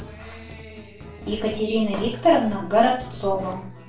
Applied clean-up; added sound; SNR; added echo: none; Guitar; 16 dB; reverberation time 0.3 s.